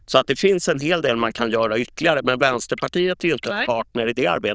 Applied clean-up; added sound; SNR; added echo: neural diffusion model UNIVERSE++.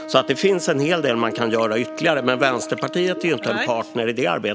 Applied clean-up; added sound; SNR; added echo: none; Wind instrument, woodwind instrument + Gurgling; 12 dB; none.